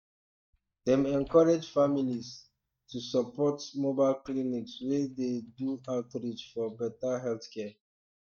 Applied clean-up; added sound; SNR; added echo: neural mask model DeepFilterNet 3.